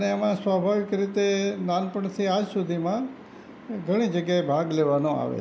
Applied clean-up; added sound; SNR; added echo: none; none; none; none.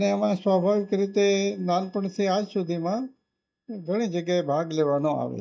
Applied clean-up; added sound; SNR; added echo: neural mask model DeepFilterNet 3.